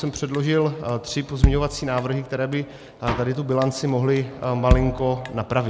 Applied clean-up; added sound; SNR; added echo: none; Drum kit; 4 dB; none.